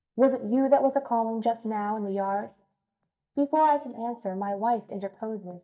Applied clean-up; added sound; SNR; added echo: neural mask model DeepFilterNet 3.